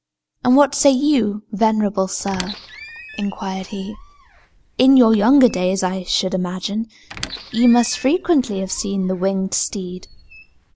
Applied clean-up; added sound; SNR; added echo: none; Squeak; 19 dB; none.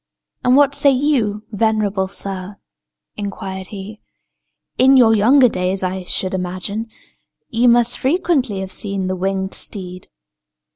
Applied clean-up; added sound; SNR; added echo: none; none; none; none.